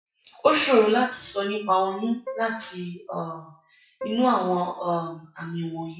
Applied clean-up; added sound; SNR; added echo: classical method WPE with log-MMSE.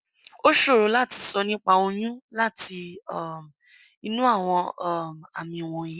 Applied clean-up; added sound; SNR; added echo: none; none; none; none.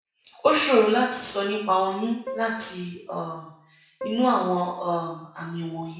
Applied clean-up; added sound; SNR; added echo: none; Keyboard (musical); 12 dB; reverberation time 0.6 s.